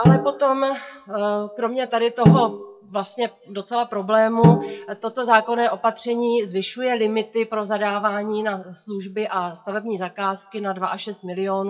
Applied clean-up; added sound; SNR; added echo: classical method WPE with log-MMSE.